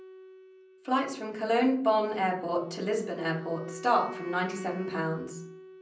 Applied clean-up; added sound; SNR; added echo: none; Wind instrument, woodwind instrument; 15 dB; reverberation time 0.6 s.